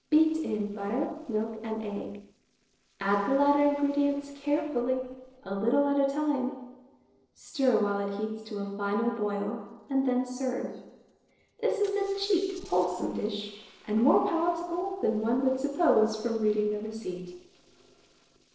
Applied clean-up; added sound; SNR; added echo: neural separator model SepFormer DNS4.